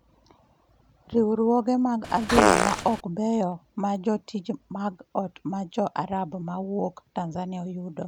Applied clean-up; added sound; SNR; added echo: none; Fart; -5 dB; none.